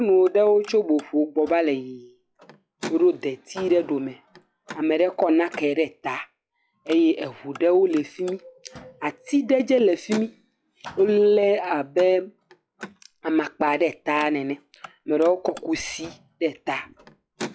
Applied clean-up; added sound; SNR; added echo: classical method log-MMSE.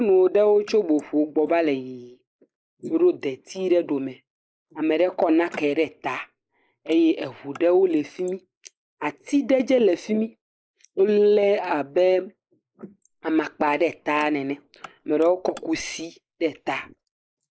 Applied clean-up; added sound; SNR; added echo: neural mask model Resemble Enhance denoiser.